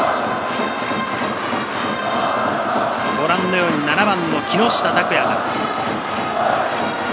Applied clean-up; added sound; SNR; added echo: none; none; none; none.